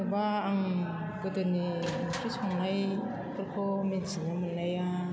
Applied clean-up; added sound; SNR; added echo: none; Crushing; 19 dB; none.